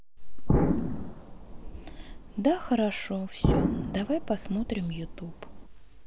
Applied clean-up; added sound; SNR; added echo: none; Explosion; 3 dB; none.